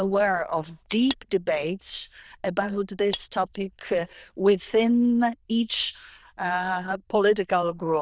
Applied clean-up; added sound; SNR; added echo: neural diffusion model UNIVERSE++.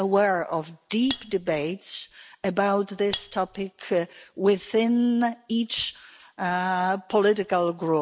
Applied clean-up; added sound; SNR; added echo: none; Cutlery, silverware; 12 dB; none.